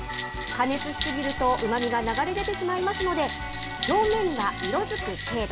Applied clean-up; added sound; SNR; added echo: none; Bell; 1 dB; none.